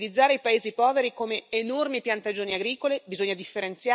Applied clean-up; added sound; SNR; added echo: none; none; none; none.